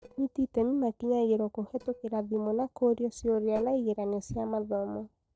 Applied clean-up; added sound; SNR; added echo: neural separator model SepFormer DNS4.